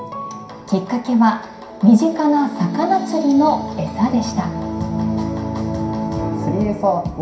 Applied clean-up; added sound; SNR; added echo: none; none; none; reverberation time 0.5 s.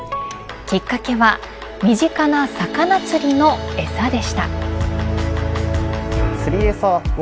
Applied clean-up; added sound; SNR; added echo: none; none; none; none.